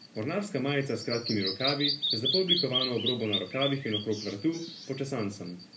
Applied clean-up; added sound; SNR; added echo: none; Bird vocalization, bird call, bird song; 3 dB; reverberation time 0.3 s.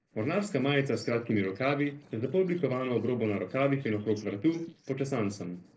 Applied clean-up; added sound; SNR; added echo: neural separator model SepFormer DNS4.